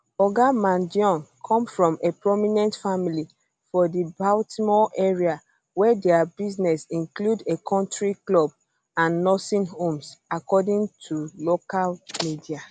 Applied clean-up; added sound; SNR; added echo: none; none; none; none.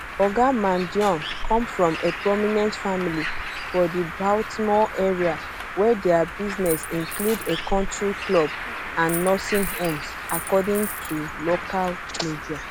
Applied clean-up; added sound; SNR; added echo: none; Bird + Coin (dropping); 7 dB; none.